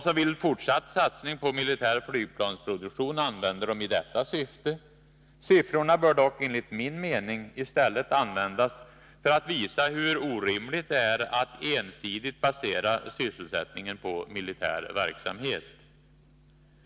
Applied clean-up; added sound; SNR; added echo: none; none; none; none.